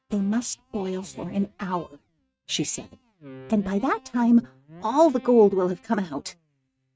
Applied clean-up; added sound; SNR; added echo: neural mask model RNNoise.